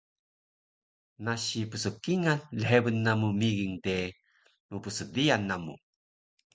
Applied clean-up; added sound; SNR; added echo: none; none; none; none.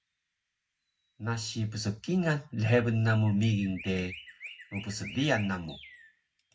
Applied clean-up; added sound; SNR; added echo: none; Chirp, tweet; 20 dB; reverberation time 0.4 s.